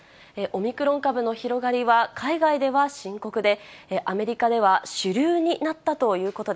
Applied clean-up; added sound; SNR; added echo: none; none; none; none.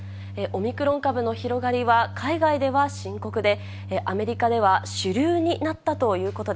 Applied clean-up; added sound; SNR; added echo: none; Organ; 12 dB; none.